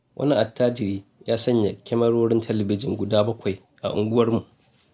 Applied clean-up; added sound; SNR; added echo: none; none; none; none.